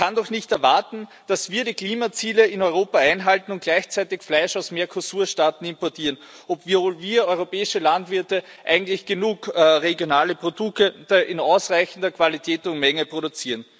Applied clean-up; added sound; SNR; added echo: none; none; none; none.